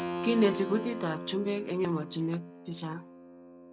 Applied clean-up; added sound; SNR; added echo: none; Keyboard (musical); 8 dB; none.